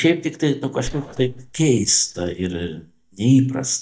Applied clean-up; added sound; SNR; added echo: neural mask model DeepFilterNet 3.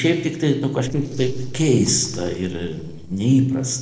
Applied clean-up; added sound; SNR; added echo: neural separator model SepFormer DNS4.